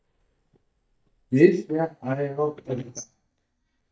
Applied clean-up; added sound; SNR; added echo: neural mask model DeepFilterNet 3.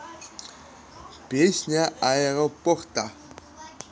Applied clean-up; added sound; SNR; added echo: none; none; none; none.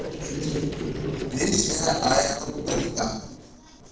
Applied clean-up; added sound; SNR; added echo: neural separator model SepFormer DNS4.